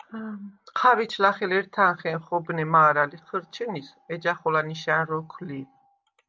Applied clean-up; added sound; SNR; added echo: none; none; none; none.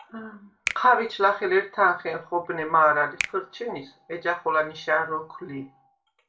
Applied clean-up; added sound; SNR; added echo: none; Finger snapping; 14 dB; reverberation time 0.3 s.